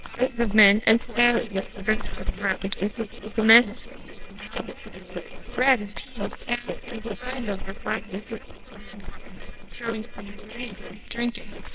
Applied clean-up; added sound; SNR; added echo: neural separator model SepFormer WHAMR!.